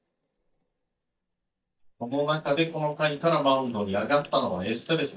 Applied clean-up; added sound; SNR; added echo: neural mask model DeepFilterNet 3.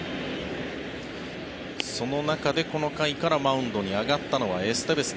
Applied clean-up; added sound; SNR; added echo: none; none; none; none.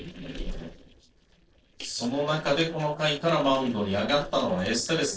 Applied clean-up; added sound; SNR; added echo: neural separator model SepFormer DNS4.